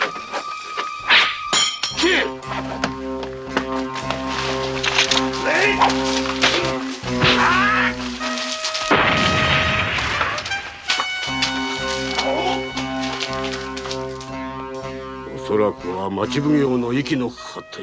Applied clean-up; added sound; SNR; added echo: none; none; none; none.